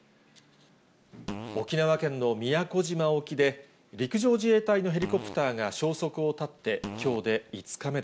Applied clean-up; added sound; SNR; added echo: none; Fart; 14 dB; none.